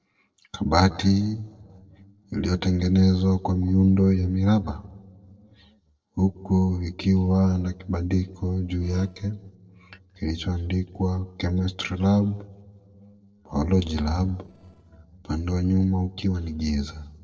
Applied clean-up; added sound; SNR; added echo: neural separator model SepFormer DNS4.